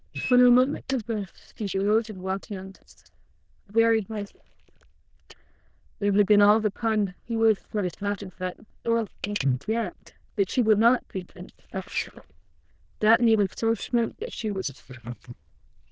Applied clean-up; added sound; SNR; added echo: neural diffusion model UNIVERSE++.